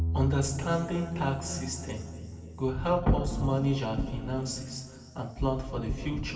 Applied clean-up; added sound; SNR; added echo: none; Bowed string instrument; 9 dB; reverberation time 2.0 s.